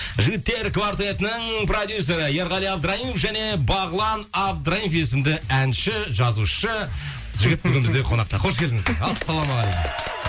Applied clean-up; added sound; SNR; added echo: none; none; none; none.